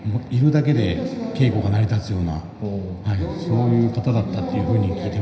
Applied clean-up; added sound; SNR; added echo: none; none; none; reverberation time 0.9 s.